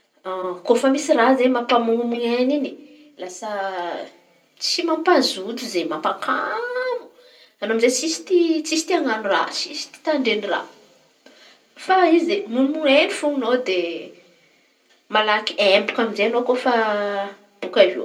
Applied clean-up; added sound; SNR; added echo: none; none; none; reverberation time 0.2 s.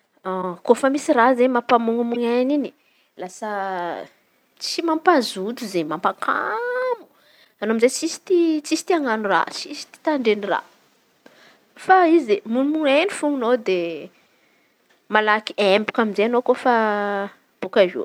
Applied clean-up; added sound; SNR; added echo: none; none; none; none.